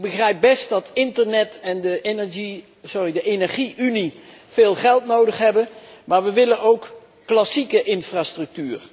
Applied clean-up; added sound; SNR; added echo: none; none; none; none.